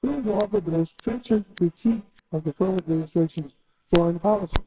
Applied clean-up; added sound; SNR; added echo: neural separator model SepFormer WHAMR!.